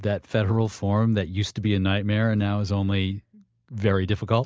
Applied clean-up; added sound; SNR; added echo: none; none; none; none.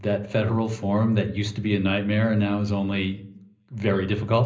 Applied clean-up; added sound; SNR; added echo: none; none; none; reverberation time 0.5 s.